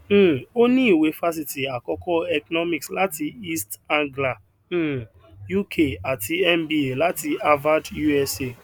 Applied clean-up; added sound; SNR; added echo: none; none; none; none.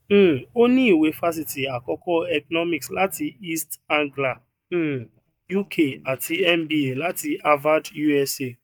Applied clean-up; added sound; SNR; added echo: neural mask model DeepFilterNet 3.